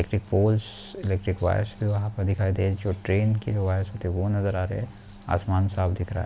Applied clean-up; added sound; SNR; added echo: none; none; none; none.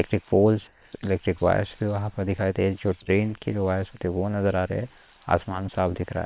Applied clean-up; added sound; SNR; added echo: neural separator model SepFormer WHAM!.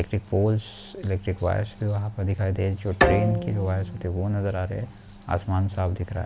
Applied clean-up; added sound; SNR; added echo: none; Bowed string instrument; 4 dB; none.